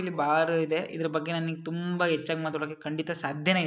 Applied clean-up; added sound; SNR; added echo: neural mask model Resemble Enhance denoiser.